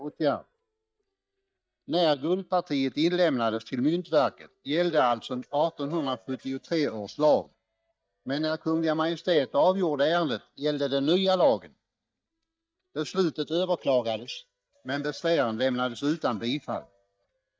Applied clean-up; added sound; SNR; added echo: neural mask model DeepFilterNet 3.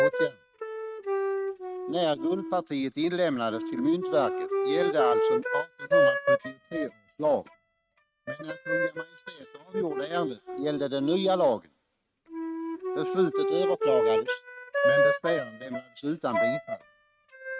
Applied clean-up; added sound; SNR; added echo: neural mask model RNNoise.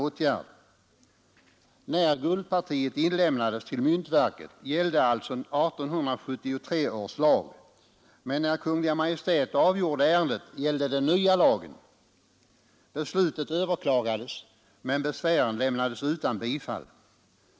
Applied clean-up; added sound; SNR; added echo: none; none; none; none.